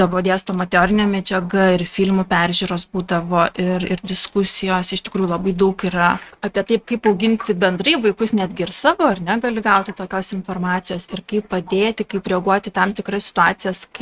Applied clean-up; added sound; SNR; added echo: neural mask model RNNoise.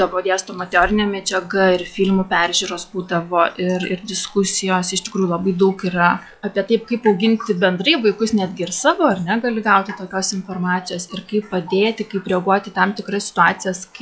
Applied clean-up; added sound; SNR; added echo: classical method log-MMSE.